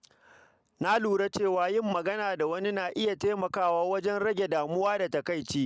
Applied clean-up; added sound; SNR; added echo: none; none; none; none.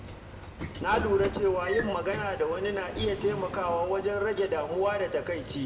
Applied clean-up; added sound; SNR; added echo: none; Sliding door / Train; 10 dB; reverberation time 1.6 s.